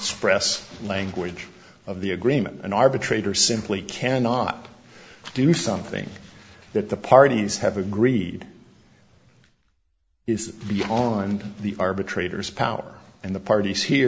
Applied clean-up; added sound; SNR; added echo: none; none; none; none.